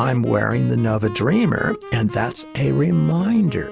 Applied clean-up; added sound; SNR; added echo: none; Wind instrument, woodwind instrument; 15 dB; none.